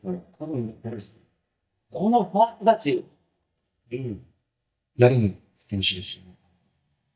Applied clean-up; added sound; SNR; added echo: neural mask model DeepFilterNet 3.